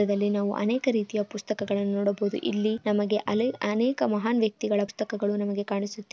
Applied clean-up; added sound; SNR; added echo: none; none; none; none.